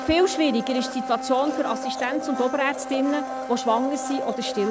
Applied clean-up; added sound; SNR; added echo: none; Domestic sounds, home sounds; 6 dB; none.